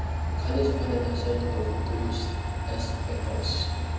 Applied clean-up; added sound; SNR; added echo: none; Train; -4 dB; reverberation time 1.1 s.